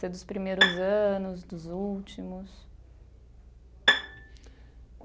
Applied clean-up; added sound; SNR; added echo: none; Bowed string instrument; -5 dB; none.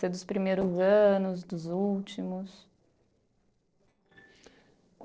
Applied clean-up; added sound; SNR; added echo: neural separator model SepFormer DNS4.